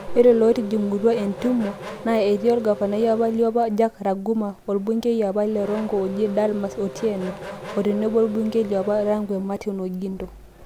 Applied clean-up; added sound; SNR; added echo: none; Race car, auto racing / Accelerating, revving, vroom; 14 dB; none.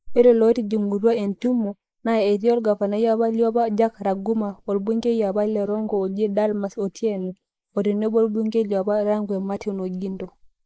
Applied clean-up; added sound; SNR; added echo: neural mask model Resemble Enhance denoiser.